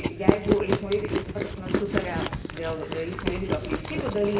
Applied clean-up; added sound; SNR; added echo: none; Chewing, mastication; -2 dB; reverberation time 0.8 s.